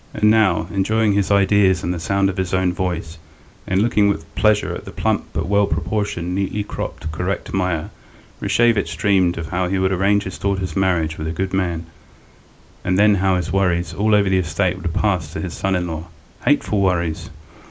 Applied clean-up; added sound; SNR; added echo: none; none; none; none.